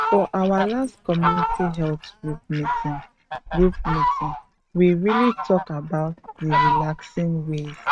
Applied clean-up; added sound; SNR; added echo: neural mask model RNNoise.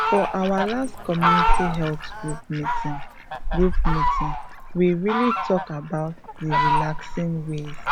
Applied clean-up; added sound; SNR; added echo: none; Fowl; -2 dB; none.